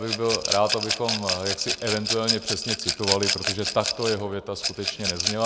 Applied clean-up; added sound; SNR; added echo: none; Rattle / Glass; 1 dB; none.